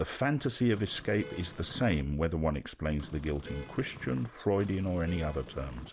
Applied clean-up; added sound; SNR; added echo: none; Vehicle horn, car horn, honking; 15 dB; none.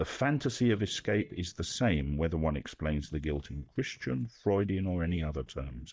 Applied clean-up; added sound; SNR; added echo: neural mask model DeepFilterNet 3.